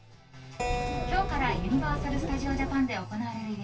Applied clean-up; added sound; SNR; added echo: none; Keyboard (musical); -1 dB; reverberation time 0.2 s.